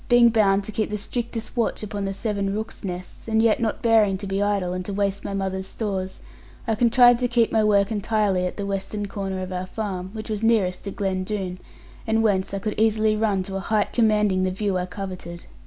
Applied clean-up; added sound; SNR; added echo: none; none; none; none.